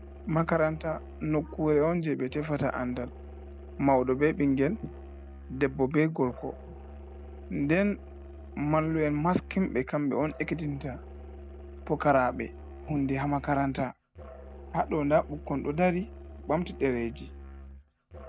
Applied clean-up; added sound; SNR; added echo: none; Musical instrument; 15 dB; none.